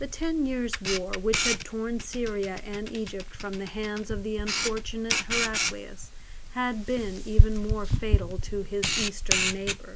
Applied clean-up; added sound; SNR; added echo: none; Camera; -3 dB; none.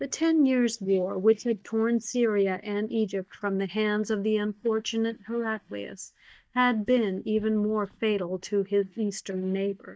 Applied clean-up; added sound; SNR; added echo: neural mask model DeepFilterNet 3.